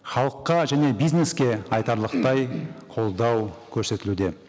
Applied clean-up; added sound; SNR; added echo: none; none; none; none.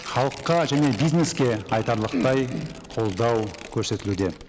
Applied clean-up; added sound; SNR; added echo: none; Tearing; 16 dB; none.